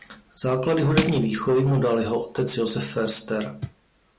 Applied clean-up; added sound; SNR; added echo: none; Crushing; 3 dB; none.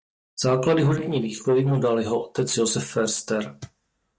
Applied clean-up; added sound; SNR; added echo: neural mask model DeepFilterNet 3.